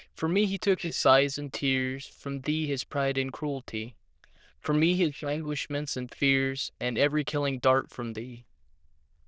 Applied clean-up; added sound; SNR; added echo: neural diffusion model UNIVERSE++.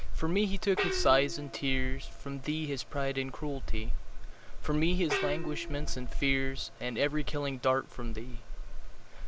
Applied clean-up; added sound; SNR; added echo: none; Gong; 13 dB; none.